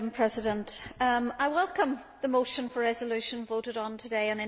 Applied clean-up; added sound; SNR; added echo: none; none; none; none.